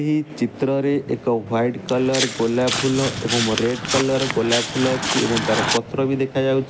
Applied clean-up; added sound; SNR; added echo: none; Walk, footsteps; 4 dB; none.